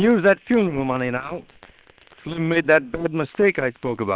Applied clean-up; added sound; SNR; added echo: neural separator model SepFormer WHAM!.